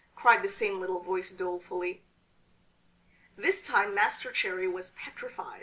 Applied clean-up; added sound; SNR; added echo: none; none; none; none.